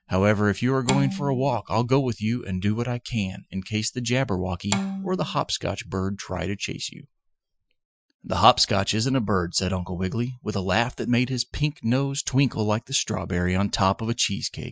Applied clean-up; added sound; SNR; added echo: classical method Wiener filter.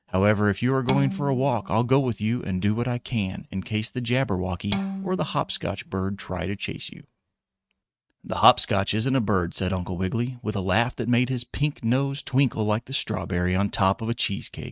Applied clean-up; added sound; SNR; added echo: neural mask model RNNoise.